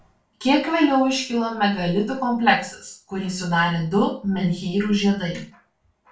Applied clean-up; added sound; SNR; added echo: none; none; none; reverberation time 0.3 s.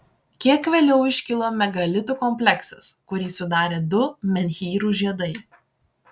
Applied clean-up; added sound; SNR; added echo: none; none; none; none.